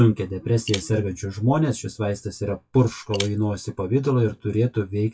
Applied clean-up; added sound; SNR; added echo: classical method WPE with log-MMSE.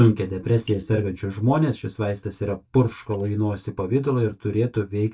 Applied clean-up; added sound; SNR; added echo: neural mask model DeepFilterNet 3.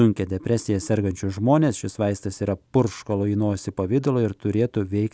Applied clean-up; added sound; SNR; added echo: none; none; none; none.